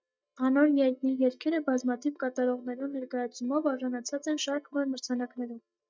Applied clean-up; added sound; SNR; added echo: neural mask model DeepFilterNet 3.